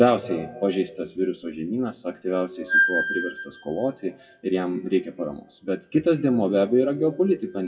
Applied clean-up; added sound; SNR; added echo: classical method WPE with log-MMSE.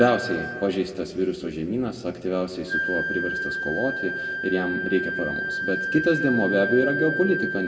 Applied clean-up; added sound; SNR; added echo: none; Wind instrument, woodwind instrument; 5 dB; reverberation time 1.6 s.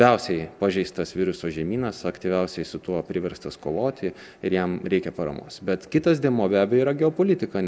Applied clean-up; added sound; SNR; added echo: none; none; none; none.